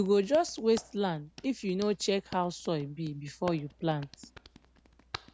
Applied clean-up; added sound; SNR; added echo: none; Hands; 18 dB; none.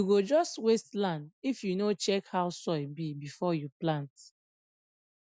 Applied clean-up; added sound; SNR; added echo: none; none; none; none.